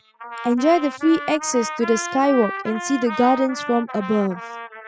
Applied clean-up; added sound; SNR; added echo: classical method spectral subtraction.